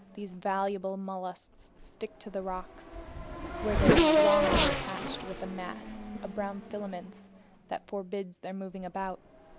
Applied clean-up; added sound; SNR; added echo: none; Race car, auto racing / Accelerating, revving, vroom; -5 dB; none.